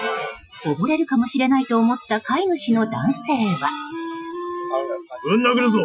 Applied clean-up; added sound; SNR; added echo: classical method Wiener filter.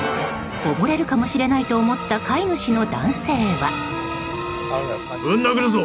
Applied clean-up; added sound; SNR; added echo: none; Wind instrument, woodwind instrument; 11 dB; none.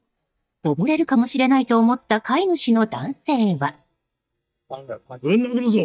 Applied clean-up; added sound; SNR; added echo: neural mask model DeepFilterNet 3.